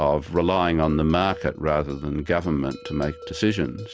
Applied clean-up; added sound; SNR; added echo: none; Bell; 19 dB; none.